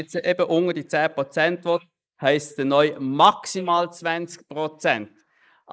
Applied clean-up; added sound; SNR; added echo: neural mask model Resemble Enhance denoiser.